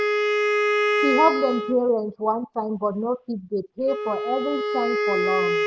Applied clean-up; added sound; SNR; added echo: none; Wind instrument, woodwind instrument; -1 dB; none.